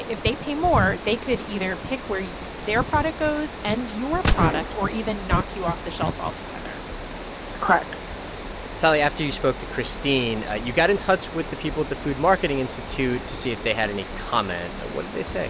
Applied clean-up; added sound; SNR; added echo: none; Gunshot, gunfire + Water; 8 dB; none.